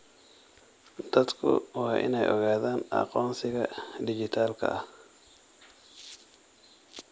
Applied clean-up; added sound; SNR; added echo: none; none; none; none.